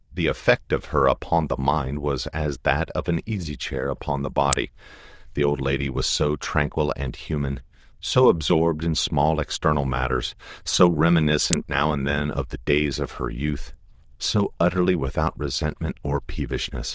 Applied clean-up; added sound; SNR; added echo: neural diffusion model UNIVERSE++.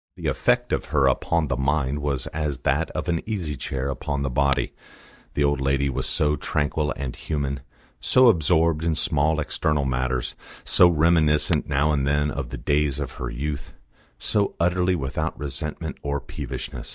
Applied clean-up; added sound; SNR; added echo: neural mask model DeepFilterNet 3.